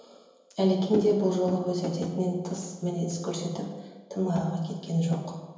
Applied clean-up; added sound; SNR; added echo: none; none; none; reverberation time 1.0 s.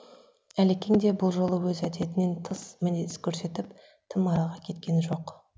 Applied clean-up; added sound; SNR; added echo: none; none; none; none.